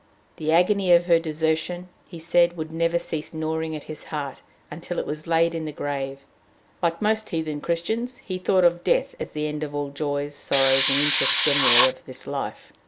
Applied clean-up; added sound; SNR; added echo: none; Hiss; -2 dB; none.